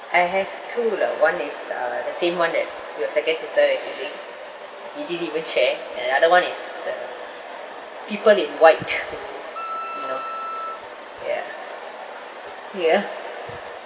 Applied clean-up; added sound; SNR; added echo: none; Wind instrument, woodwind instrument; 8 dB; none.